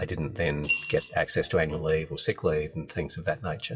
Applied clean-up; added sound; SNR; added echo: classical method WPE with log-MMSE.